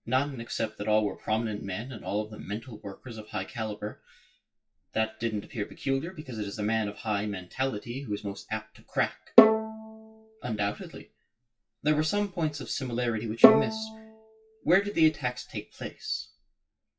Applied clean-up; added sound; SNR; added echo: classical method WPE with log-MMSE.